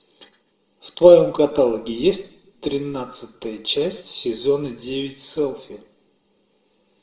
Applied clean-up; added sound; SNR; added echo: none; none; none; reverberation time 0.6 s.